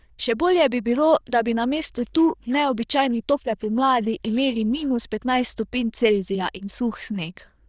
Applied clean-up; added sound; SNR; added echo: neural diffusion model UNIVERSE++.